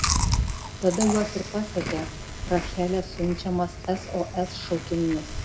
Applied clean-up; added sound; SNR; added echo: none; Chewing, mastication; 3 dB; reverberation time 0.6 s.